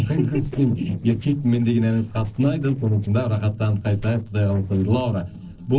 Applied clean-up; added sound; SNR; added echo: neural separator model SepFormer DNS4.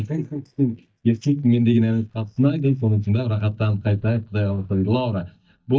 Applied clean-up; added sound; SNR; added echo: neural mask model DeepFilterNet 3.